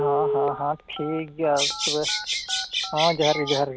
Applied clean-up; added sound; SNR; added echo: none; Telephone + Bird vocalization, bird call, bird song; 2 dB; none.